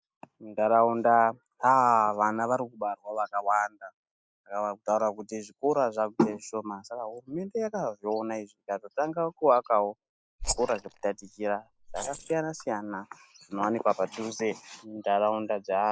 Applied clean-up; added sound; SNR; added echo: neural mask model Resemble Enhance denoiser.